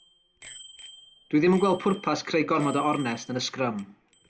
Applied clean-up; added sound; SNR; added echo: none; Bicycle bell + Bowed string instrument; 18 dB; none.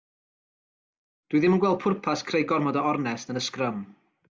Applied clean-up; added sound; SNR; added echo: none; none; none; none.